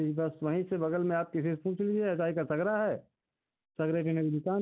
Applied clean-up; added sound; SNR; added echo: none; none; none; none.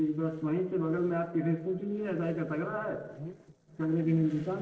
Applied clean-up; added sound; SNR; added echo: neural separator model SepFormer DNS4.